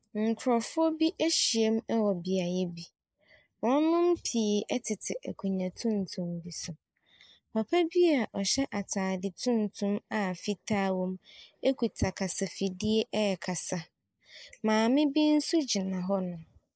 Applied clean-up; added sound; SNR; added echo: neural mask model Resemble Enhance denoiser.